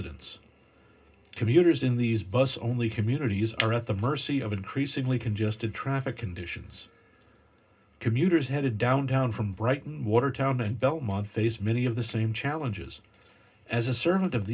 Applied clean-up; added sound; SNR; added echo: none; none; none; reverberation time 0.2 s.